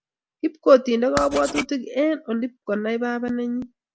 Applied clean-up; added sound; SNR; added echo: none; Writing; 11 dB; none.